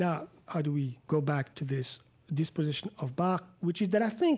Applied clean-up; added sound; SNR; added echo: none; none; none; none.